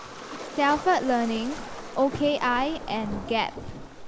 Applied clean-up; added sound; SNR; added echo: none; Waves, surf; 10 dB; none.